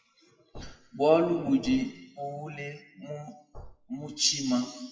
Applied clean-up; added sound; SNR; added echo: classical method WPE with log-MMSE.